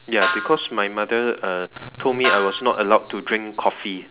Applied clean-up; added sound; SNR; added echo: none; Snare drum; 8 dB; none.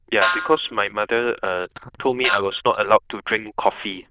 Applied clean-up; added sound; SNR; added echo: neural diffusion model UNIVERSE++.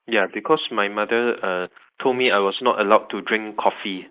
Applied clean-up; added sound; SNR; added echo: neural mask model Resemble Enhance denoiser.